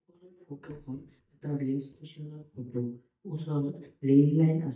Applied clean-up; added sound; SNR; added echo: neural mask model DeepFilterNet 3.